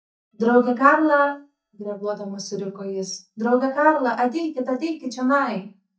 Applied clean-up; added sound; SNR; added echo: neural mask model DeepFilterNet 3.